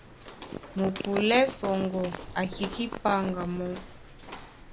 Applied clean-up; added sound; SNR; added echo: none; Walk, footsteps; 13 dB; none.